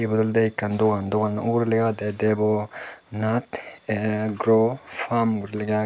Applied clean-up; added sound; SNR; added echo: none; none; none; none.